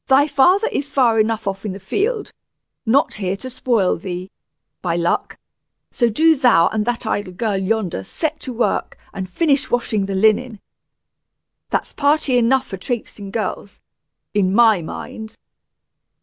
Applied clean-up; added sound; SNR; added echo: none; none; none; none.